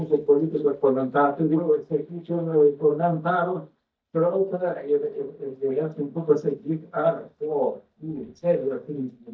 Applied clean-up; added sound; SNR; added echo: neural mask model DeepFilterNet 3.